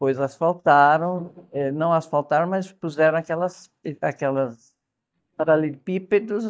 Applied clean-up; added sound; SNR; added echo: neural mask model DeepFilterNet 3.